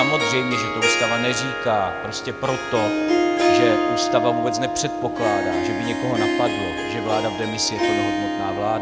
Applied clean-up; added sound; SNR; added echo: none; Harp; -2 dB; none.